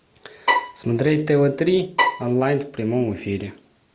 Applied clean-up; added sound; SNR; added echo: none; Bowed string instrument; 1 dB; none.